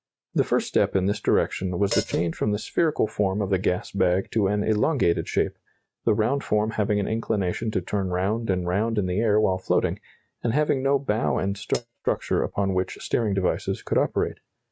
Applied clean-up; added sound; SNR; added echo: neural mask model RNNoise.